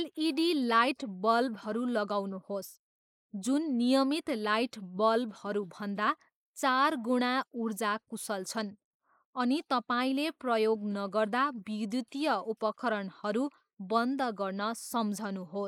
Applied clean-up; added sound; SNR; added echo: neural mask model Resemble Enhance denoiser.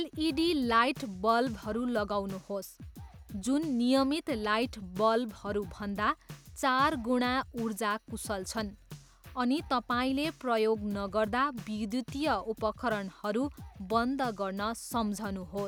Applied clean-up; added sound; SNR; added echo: none; Drum kit; 17 dB; none.